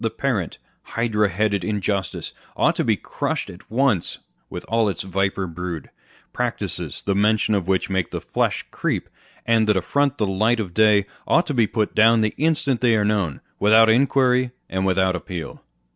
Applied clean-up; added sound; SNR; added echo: none; none; none; none.